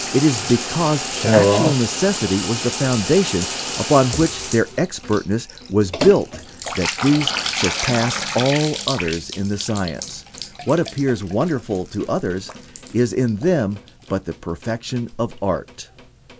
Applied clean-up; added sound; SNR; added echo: none; Bathtub (filling or washing) / Water tap, faucet; 5 dB; none.